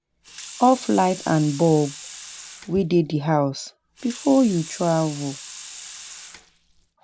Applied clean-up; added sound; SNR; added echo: none; Sink (filling or washing) / Water tap, faucet; 16 dB; none.